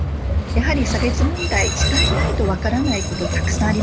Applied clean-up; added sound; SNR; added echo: none; Train; -4 dB; none.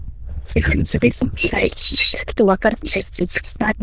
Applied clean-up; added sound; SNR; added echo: neural diffusion model UNIVERSE++.